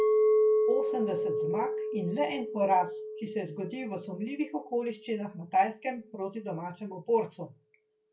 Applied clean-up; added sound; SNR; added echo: none; Chink, clink; 0 dB; reverberation time 0.2 s.